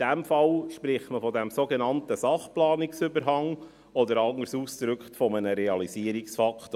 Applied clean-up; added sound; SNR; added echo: none; none; none; none.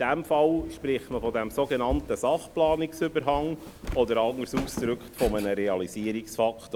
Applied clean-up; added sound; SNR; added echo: none; Walk, footsteps; 13 dB; none.